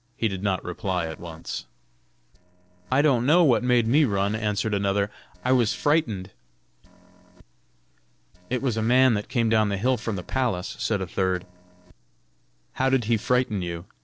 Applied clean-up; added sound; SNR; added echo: neural separator model SepFormer DNS4.